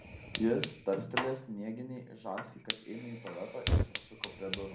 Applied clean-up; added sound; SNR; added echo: none; Fire; -4 dB; reverberation time 0.6 s.